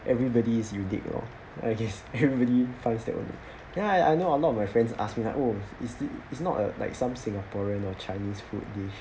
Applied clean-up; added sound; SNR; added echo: none; none; none; none.